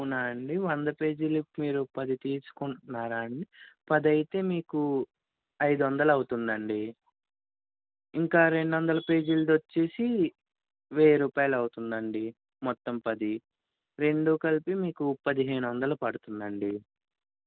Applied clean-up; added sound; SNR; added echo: none; none; none; none.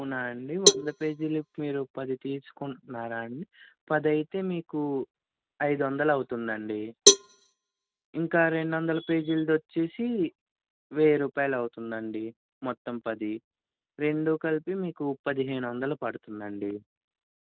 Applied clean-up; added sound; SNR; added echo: neural mask model RNNoise.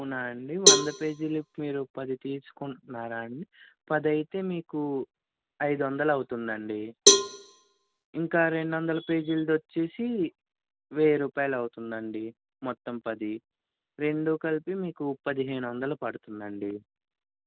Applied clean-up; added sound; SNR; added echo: none; Cowbell; -4 dB; none.